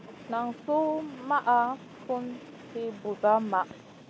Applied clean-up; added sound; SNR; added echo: none; Train; 18 dB; none.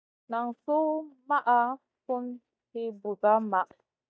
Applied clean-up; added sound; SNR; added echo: neural mask model DeepFilterNet 3.